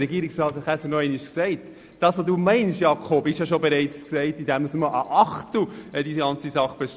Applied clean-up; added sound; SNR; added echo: none; Alarm; 10 dB; none.